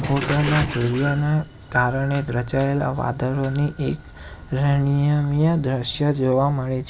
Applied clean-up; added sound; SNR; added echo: neural mask model Resemble Enhance denoiser.